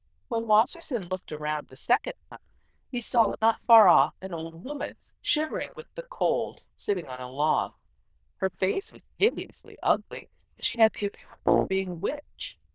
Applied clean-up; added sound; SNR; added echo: neural diffusion model UNIVERSE++.